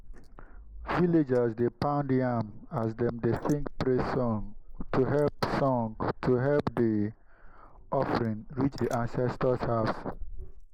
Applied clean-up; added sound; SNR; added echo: neural mask model Resemble Enhance denoiser.